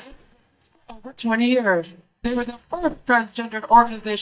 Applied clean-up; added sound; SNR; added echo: neural mask model DeepFilterNet 3.